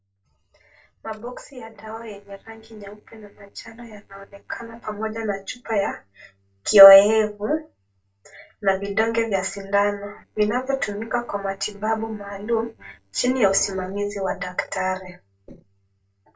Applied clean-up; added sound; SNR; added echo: neural separator model SepFormer DNS4.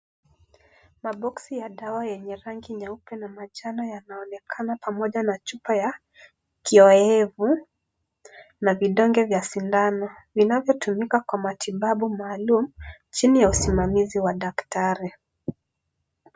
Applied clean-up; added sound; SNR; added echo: none; none; none; none.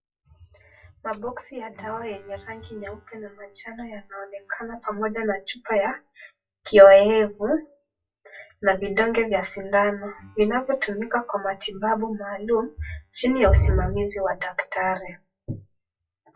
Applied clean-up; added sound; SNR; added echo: classical method WPE with log-MMSE.